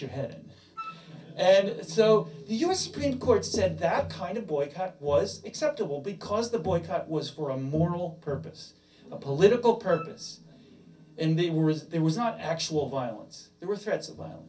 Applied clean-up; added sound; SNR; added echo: none; Wind instrument, woodwind instrument; 16 dB; reverberation time 0.3 s.